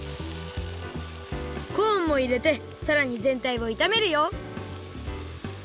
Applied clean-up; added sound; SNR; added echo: none; none; none; none.